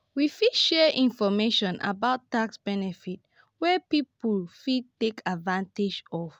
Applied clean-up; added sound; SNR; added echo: none; none; none; none.